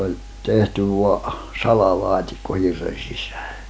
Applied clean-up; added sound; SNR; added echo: none; none; none; none.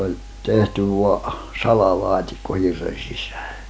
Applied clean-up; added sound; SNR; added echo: none; Plucked string instrument; 19 dB; none.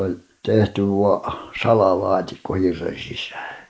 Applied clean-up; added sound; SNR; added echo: neural mask model Resemble Enhance denoiser.